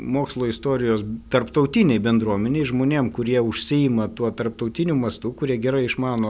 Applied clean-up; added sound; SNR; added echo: none; none; none; none.